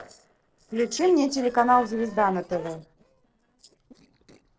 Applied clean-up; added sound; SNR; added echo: neural separator model SepFormer DNS4.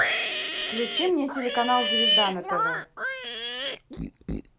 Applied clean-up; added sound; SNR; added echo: none; Livestock, farm animals, working animals; -2 dB; none.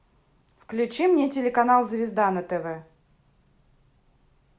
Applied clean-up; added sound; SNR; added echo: none; none; none; none.